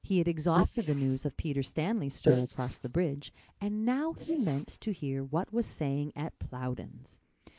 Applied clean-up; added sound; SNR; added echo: neural mask model Resemble Enhance denoiser.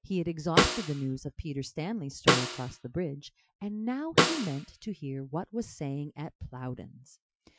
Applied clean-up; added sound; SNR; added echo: classical method Wiener filter.